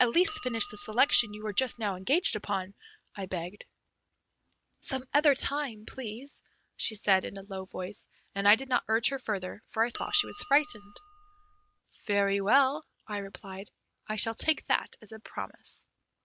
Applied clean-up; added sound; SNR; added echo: none; Chink, clink; 11 dB; none.